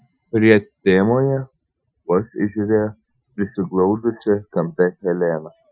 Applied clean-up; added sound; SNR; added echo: classical method Wiener filter.